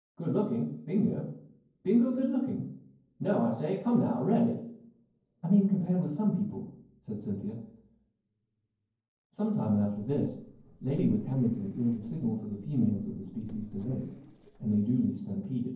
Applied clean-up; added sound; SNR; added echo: neural separator model SepFormer DNS4.